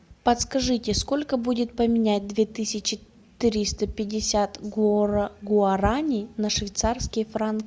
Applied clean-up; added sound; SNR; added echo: none; none; none; none.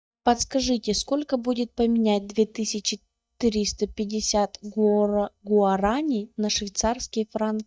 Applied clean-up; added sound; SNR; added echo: neural mask model DeepFilterNet 3.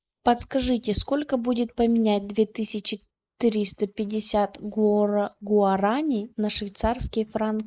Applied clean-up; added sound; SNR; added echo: neural mask model Resemble Enhance denoiser.